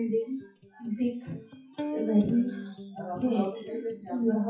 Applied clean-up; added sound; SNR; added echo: classical method WPE with log-MMSE.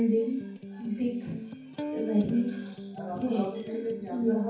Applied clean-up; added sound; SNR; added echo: none; Electric guitar; 9 dB; reverberation time 0.6 s.